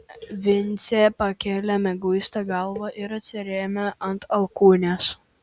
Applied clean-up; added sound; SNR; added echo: none; none; none; none.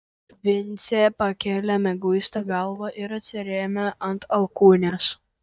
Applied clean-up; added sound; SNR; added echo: neural mask model DeepFilterNet 3.